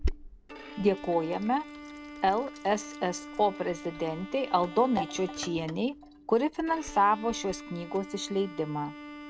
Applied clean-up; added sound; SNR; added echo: none; Bowed string instrument + Sink (filling or washing); 10 dB; none.